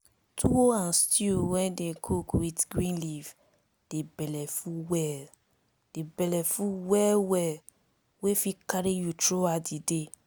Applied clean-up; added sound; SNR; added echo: none; none; none; none.